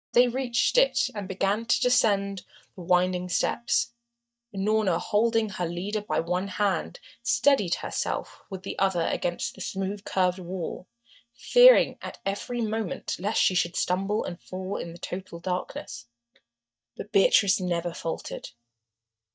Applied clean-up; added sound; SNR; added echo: neural mask model DeepFilterNet 3.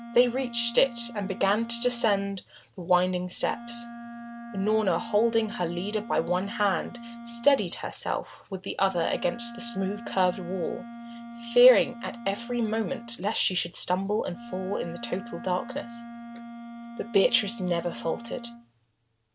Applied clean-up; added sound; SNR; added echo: none; Wind instrument, woodwind instrument; 14 dB; none.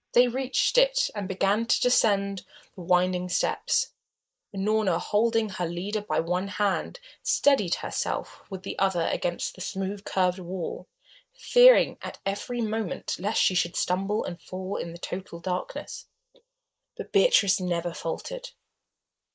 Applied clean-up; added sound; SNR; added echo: neural mask model Resemble Enhance denoiser.